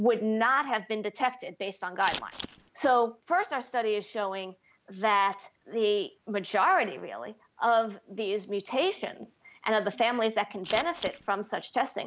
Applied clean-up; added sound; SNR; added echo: none; Scissors; 8 dB; none.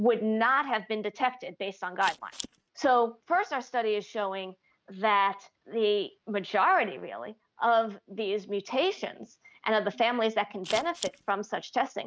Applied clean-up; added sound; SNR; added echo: neural mask model RNNoise.